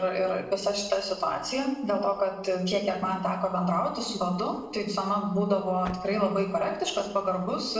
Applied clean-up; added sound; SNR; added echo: neural separator model SepFormer DNS4.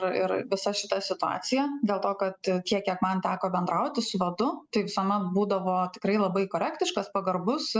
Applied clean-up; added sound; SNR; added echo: none; none; none; none.